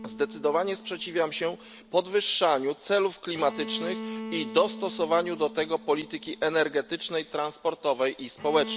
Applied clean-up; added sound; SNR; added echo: none; Bowed string instrument; 14 dB; none.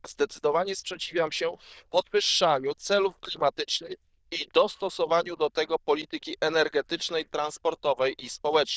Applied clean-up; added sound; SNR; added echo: neural diffusion model UNIVERSE++.